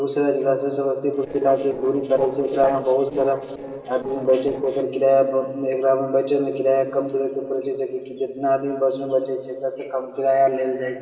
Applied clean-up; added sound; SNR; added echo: neural separator model SepFormer DNS4.